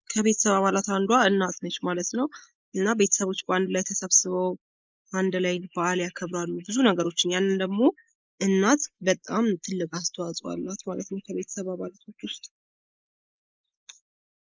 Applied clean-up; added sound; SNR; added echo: neural mask model Resemble Enhance denoiser.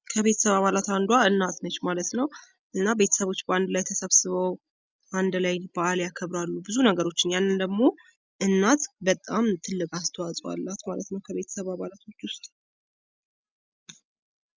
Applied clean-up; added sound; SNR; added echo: none; none; none; none.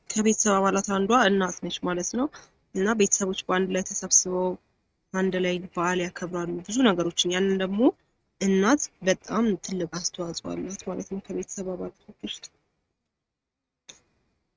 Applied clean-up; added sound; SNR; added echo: neural mask model RNNoise.